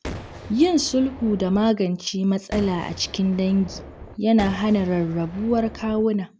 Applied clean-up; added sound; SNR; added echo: none; Boom; 15 dB; none.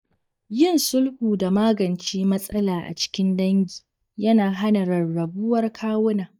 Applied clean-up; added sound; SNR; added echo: neural mask model DeepFilterNet 3.